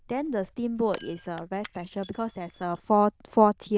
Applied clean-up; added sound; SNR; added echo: neural diffusion model UNIVERSE++.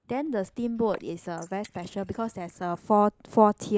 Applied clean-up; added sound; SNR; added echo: neural mask model Resemble Enhance denoiser.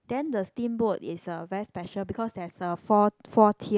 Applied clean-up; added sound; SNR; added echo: none; none; none; none.